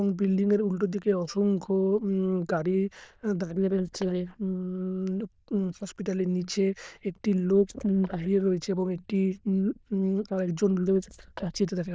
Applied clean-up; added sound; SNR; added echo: neural diffusion model UNIVERSE++.